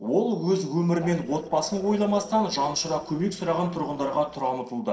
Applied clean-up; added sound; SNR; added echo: neural separator model SepFormer DNS4.